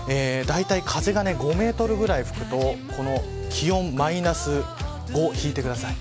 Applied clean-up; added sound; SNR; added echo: none; Mechanical fan / Engine; 18 dB; none.